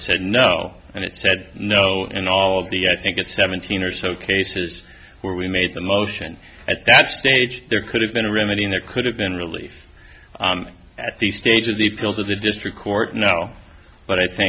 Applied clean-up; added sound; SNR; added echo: none; none; none; none.